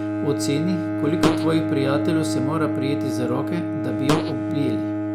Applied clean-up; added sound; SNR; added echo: none; Bowed string instrument + Fart; -2 dB; none.